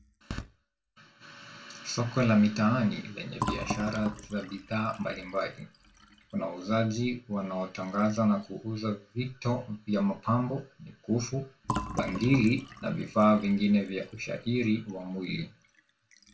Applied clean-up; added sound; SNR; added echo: none; Fill (with liquid); 13 dB; reverberation time 0.2 s.